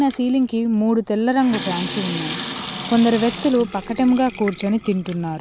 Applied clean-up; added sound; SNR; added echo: none; Sink (filling or washing) / Water tap, faucet; 8 dB; none.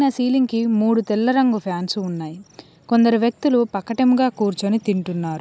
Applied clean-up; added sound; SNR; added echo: none; none; none; none.